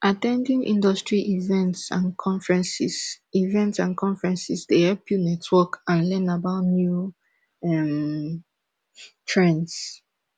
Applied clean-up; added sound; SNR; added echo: none; none; none; none.